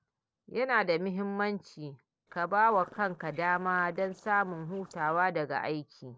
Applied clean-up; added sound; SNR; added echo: neural separator model SepFormer DNS4.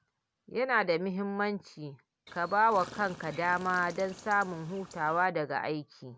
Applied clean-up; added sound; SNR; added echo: none; Chirp, tweet; 18 dB; none.